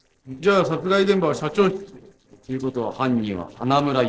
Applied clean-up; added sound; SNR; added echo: neural separator model SepFormer DNS4.